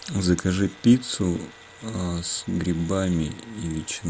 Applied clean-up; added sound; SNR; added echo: none; none; none; none.